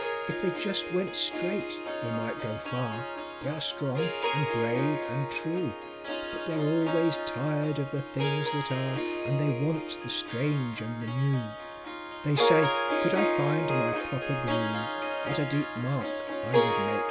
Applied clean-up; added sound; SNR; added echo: none; Harp; 0 dB; none.